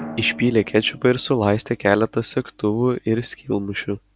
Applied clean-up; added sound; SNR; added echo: none; Drum; 20 dB; none.